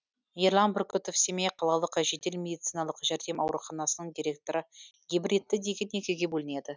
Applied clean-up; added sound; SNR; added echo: none; none; none; none.